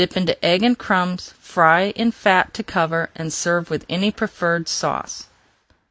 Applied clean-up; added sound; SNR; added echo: none; none; none; none.